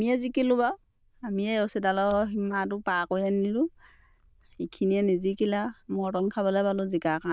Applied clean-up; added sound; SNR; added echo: neural diffusion model UNIVERSE++.